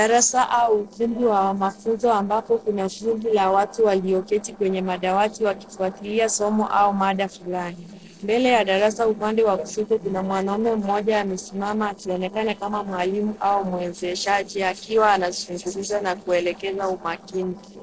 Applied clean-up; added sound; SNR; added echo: neural separator model SepFormer DNS4.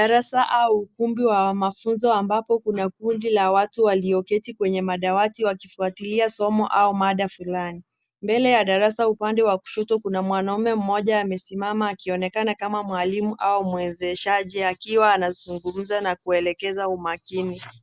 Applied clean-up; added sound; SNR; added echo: none; none; none; none.